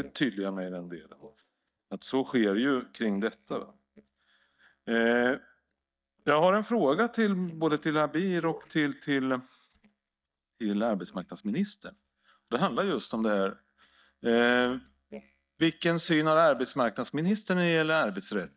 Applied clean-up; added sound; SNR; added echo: neural mask model DeepFilterNet 3.